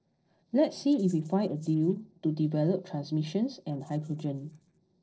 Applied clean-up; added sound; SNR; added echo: neural separator model SepFormer DNS4.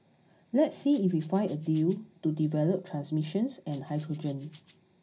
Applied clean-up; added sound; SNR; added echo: none; Rattle (instrument); 15 dB; reverberation time 0.5 s.